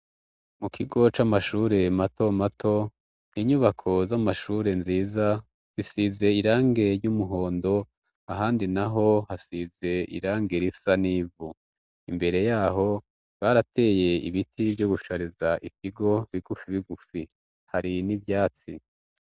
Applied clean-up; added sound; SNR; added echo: none; none; none; none.